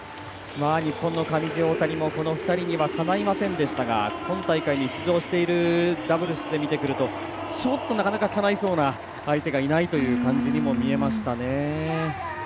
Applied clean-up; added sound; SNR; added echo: none; none; none; none.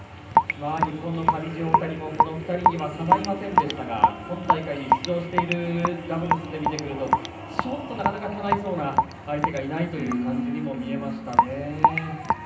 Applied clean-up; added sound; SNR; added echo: none; Raindrop / Drip; -3 dB; reverberation time 0.6 s.